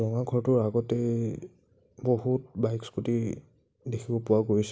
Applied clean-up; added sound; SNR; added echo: none; none; none; none.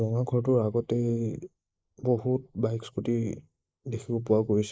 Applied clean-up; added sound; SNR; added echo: neural mask model Resemble Enhance denoiser.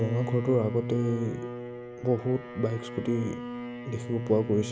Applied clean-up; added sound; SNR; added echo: none; Bowed string instrument; 7 dB; none.